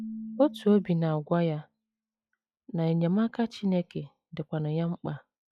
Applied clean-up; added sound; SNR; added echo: classical method log-MMSE.